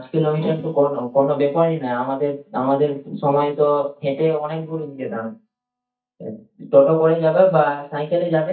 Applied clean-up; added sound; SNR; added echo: neural mask model DeepFilterNet 3.